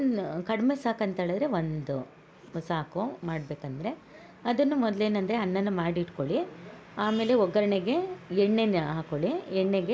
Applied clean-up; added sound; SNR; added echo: none; none; none; none.